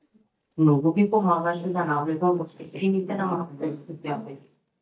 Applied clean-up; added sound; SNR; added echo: neural mask model DeepFilterNet 3.